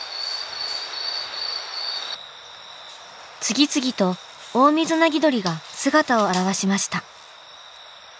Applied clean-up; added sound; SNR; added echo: none; none; none; none.